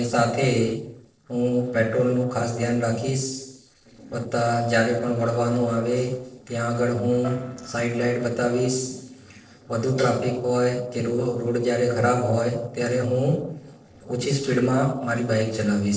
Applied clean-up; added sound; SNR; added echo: neural separator model SepFormer DNS4.